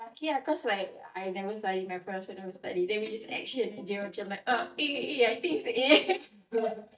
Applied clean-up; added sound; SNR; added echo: neural mask model DeepFilterNet 3.